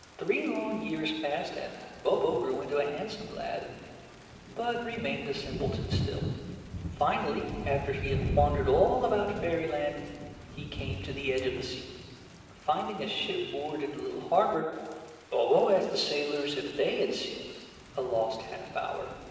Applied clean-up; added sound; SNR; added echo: none; Thunder / Rain; 9 dB; reverberation time 1.7 s.